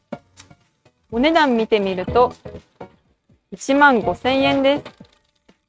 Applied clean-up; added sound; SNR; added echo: neural mask model RNNoise.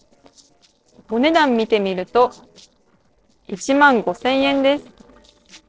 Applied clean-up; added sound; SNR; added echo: neural separator model SepFormer DNS4.